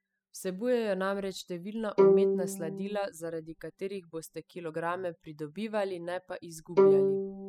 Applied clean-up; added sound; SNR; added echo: classical method spectral subtraction.